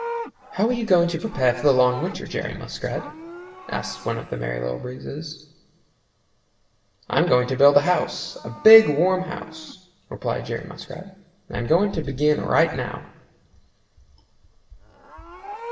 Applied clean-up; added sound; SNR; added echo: none; Livestock, farm animals, working animals; 18 dB; reverberation time 0.8 s.